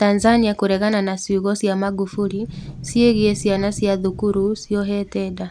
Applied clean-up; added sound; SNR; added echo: none; Sliding door; 15 dB; none.